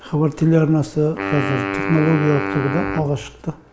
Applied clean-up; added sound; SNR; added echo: none; Wind instrument, woodwind instrument; 6 dB; none.